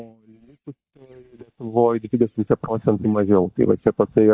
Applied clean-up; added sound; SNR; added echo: neural mask model DeepFilterNet 3.